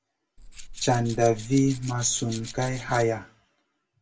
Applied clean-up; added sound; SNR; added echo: none; Tools; 14 dB; reverberation time 0.2 s.